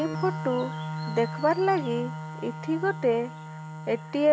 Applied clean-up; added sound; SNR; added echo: none; Organ; 8 dB; none.